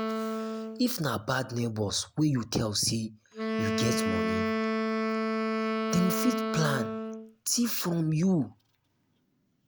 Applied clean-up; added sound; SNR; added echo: none; Wind instrument, woodwind instrument; 2 dB; none.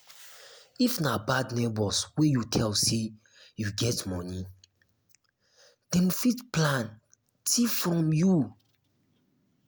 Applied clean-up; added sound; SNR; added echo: none; none; none; none.